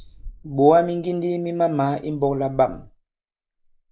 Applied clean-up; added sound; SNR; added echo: neural mask model Resemble Enhance denoiser.